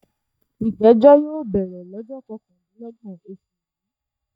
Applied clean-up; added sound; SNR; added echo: neural mask model DeepFilterNet 3.